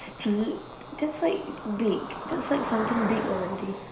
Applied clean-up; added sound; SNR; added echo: none; Cricket; 7 dB; reverberation time 0.5 s.